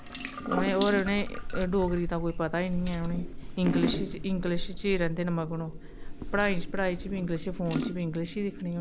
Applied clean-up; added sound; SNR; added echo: none; Drip / Sink (filling or washing) / Water tap, faucet; 3 dB; none.